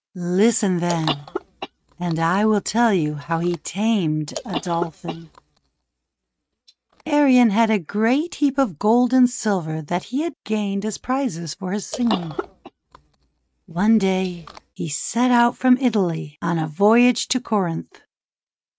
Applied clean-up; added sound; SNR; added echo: neural mask model RNNoise.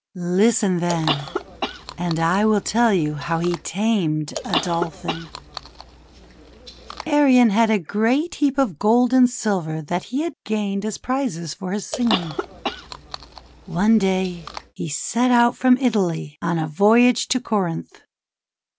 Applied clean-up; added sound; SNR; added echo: none; Chewing, mastication / Cough; 10 dB; none.